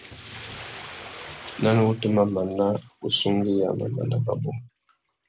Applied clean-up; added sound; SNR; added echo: none; Bathtub (filling or washing); 17 dB; none.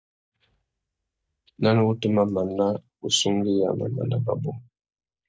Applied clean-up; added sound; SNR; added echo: neural mask model DeepFilterNet 3.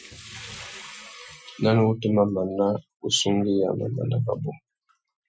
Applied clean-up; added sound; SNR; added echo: classical method Wiener filter.